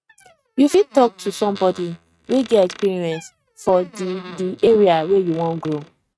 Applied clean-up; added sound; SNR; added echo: neural mask model RNNoise.